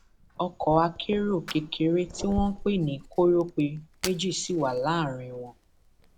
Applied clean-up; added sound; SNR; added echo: none; Fire; 14 dB; none.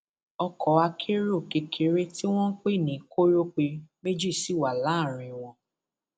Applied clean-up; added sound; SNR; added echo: none; none; none; none.